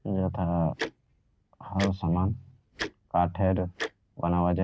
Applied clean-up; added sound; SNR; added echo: none; Tick-tock; 13 dB; none.